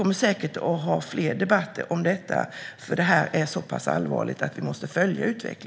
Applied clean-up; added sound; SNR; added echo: none; none; none; none.